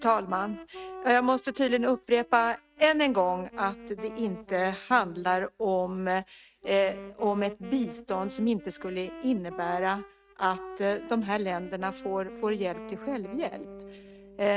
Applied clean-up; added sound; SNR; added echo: neural mask model RNNoise.